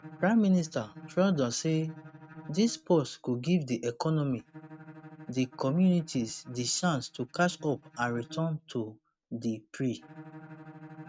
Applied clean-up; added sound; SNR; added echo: neural mask model RNNoise.